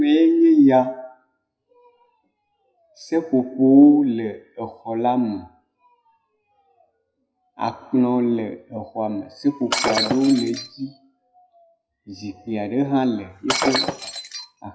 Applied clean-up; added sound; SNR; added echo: classical method WPE with log-MMSE.